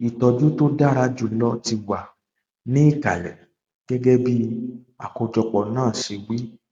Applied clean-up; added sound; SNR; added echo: none; none; none; none.